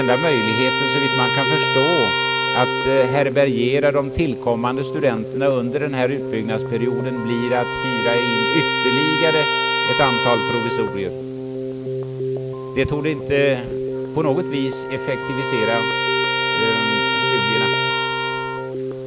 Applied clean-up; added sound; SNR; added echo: none; Trumpet + Keyboard (musical); -1 dB; none.